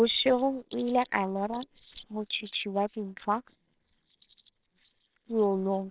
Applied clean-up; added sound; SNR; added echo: neural separator model SepFormer WHAMR!.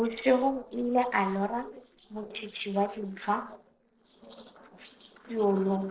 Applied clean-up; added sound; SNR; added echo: neural separator model SepFormer DNS4.